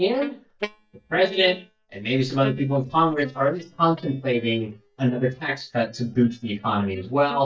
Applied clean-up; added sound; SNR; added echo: neural mask model DeepFilterNet 3.